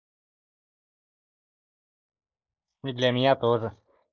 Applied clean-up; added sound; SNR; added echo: neural mask model Resemble Enhance denoiser.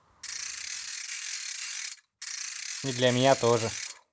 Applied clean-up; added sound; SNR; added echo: none; Ratchet, pawl / Percussion; 7 dB; none.